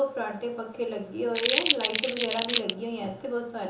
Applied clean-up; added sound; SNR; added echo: none; Crumpling, crinkling; -2 dB; reverberation time 0.6 s.